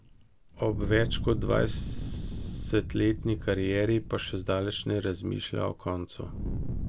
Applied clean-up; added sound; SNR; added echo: none; Fire; 6 dB; none.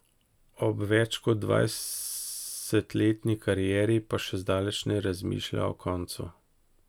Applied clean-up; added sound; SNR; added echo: none; none; none; none.